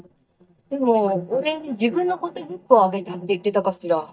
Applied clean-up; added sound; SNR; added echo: neural mask model DeepFilterNet 3.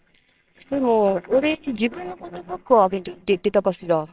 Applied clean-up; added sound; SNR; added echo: neural separator model SepFormer WHAMR!.